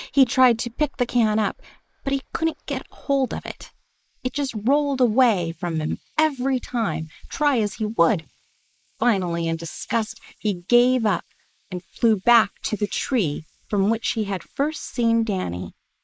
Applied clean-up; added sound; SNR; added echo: neural mask model Resemble Enhance denoiser.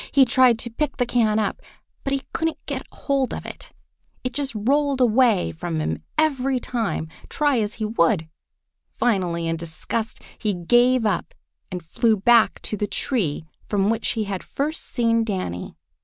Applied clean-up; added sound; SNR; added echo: none; none; none; none.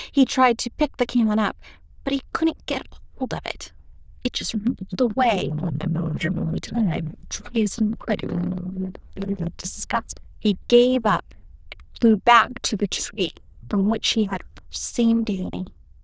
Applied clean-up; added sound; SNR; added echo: neural diffusion model UNIVERSE++.